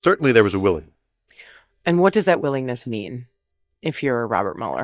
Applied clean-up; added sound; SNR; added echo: neural mask model DeepFilterNet 3.